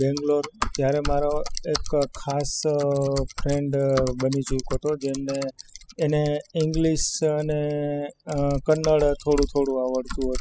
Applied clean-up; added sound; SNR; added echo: classical method spectral subtraction.